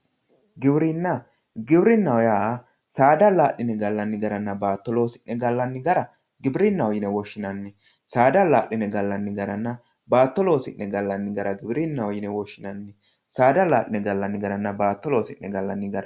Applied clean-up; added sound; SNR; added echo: none; none; none; none.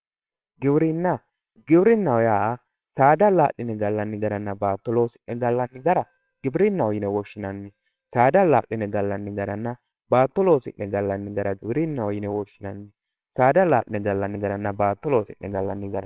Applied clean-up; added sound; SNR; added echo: neural separator model SepFormer WHAMR!.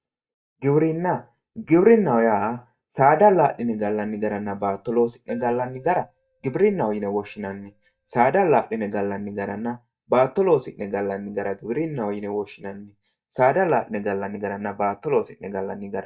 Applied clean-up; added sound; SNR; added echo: neural mask model DeepFilterNet 3.